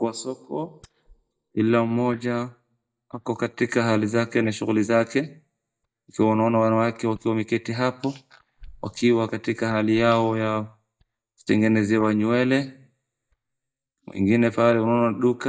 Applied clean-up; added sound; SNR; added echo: neural mask model DeepFilterNet 3.